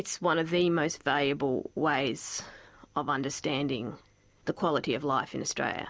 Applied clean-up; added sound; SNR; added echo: none; none; none; none.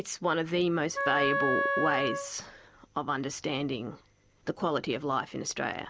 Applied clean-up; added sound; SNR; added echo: none; Wind instrument, woodwind instrument; 0 dB; none.